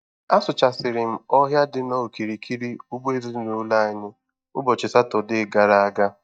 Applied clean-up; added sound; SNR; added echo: neural mask model DeepFilterNet 3.